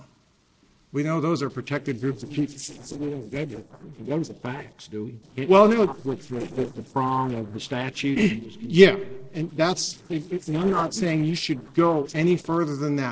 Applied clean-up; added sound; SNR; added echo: neural separator model SepFormer DNS4.